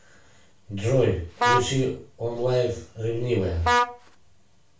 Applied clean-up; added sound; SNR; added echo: none; Vehicle horn, car horn, honking; 1 dB; reverberation time 0.3 s.